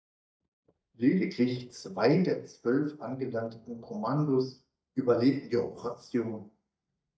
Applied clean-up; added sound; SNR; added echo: neural mask model DeepFilterNet 3.